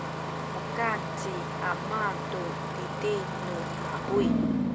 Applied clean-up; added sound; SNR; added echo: none; Engine starting; -3 dB; none.